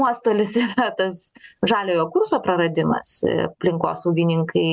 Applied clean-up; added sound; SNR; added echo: none; none; none; none.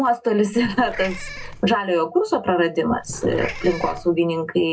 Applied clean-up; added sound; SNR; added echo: none; Meow / Purr; 12 dB; reverberation time 0.2 s.